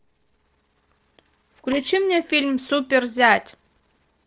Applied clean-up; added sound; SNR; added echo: neural separator model SepFormer DNS4.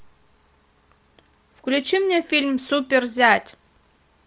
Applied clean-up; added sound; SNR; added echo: none; none; none; none.